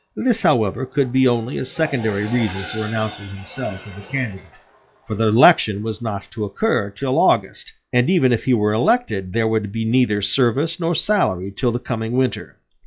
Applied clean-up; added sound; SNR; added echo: classical method log-MMSE.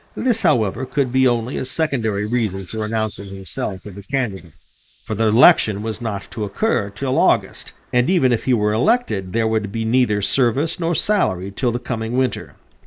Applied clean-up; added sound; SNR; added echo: neural mask model Resemble Enhance denoiser.